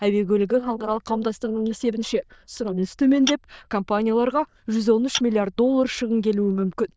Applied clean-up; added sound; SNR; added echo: neural diffusion model UNIVERSE++.